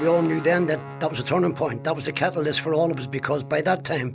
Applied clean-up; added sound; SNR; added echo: none; Guitar; 13 dB; none.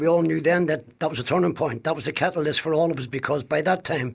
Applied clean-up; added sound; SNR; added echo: none; none; none; none.